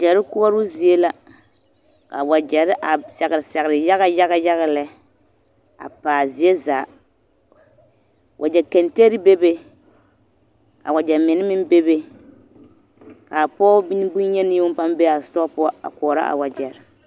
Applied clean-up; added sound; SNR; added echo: none; none; none; none.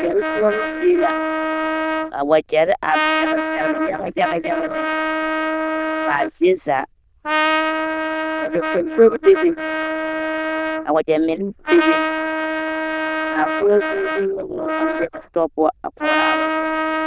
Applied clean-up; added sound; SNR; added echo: neural diffusion model UNIVERSE++.